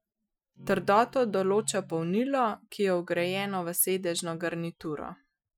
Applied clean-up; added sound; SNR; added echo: classical method Wiener filter.